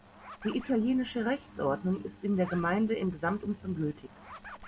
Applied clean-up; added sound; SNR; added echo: none; Zipper (clothing); 20 dB; none.